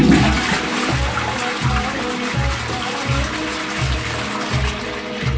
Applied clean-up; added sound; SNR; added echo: none; Toilet flush / Water; -1 dB; reverberation time 0.7 s.